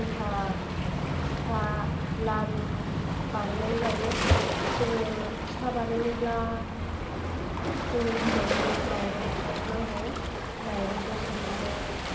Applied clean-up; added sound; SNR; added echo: none; Waves, surf; 0 dB; reverberation time 0.2 s.